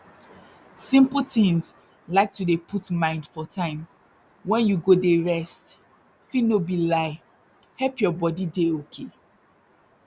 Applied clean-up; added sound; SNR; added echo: none; none; none; none.